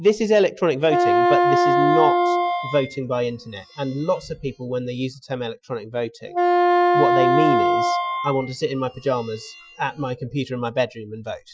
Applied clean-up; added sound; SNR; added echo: classical method Wiener filter.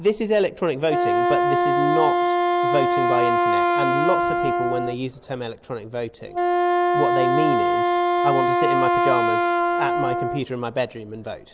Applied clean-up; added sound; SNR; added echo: none; Wind instrument, woodwind instrument; -5 dB; none.